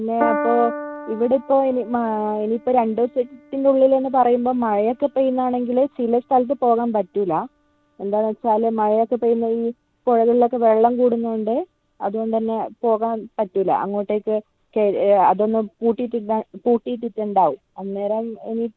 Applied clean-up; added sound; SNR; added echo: none; Piano; 16 dB; none.